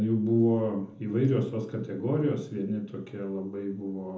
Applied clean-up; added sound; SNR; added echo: none; none; none; reverberation time 0.6 s.